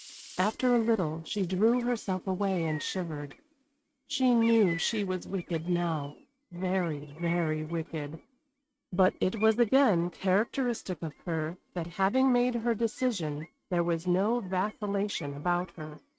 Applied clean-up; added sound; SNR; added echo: neural mask model RNNoise.